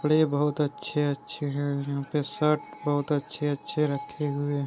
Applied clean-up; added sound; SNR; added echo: none; Screech; 19 dB; none.